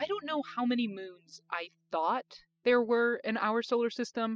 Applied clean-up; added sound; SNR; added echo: classical method spectral subtraction.